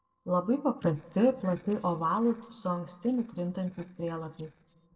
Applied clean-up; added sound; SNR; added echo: neural separator model SepFormer DNS4.